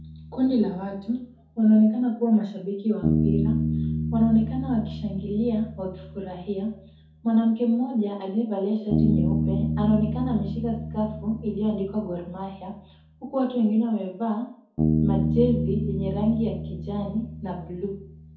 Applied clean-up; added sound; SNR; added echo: none; Bass guitar; 3 dB; reverberation time 0.5 s.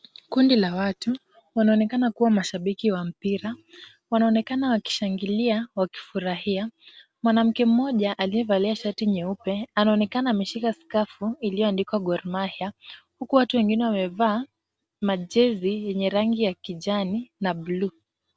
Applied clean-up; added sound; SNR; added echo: none; none; none; none.